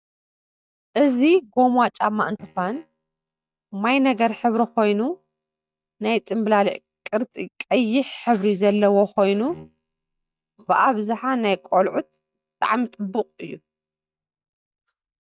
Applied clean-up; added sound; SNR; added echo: neural mask model DeepFilterNet 3.